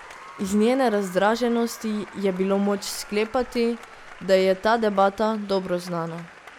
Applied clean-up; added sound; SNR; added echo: none; Applause; 20 dB; none.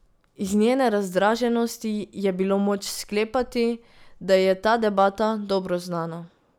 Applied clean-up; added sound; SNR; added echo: none; none; none; none.